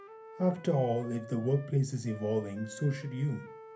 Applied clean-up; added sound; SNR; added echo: none; Wind instrument, woodwind instrument; 17 dB; reverberation time 0.3 s.